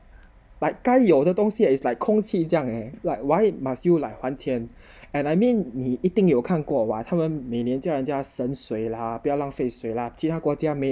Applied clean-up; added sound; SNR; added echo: none; none; none; none.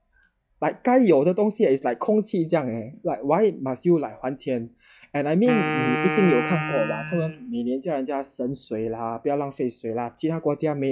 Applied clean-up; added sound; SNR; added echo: classical method log-MMSE.